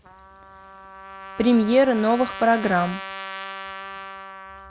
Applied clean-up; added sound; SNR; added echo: none; Trumpet; 13 dB; none.